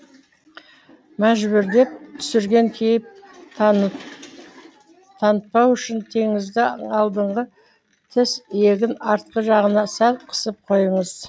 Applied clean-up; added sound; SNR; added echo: none; none; none; none.